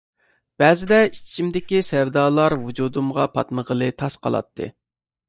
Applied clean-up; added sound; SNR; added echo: neural mask model DeepFilterNet 3.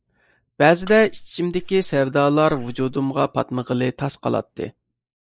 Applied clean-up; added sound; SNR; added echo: neural mask model Resemble Enhance denoiser.